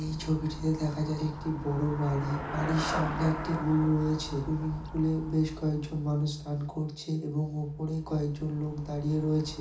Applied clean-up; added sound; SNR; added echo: none; Traffic noise, roadway noise / Bicycle; 10 dB; reverberation time 0.4 s.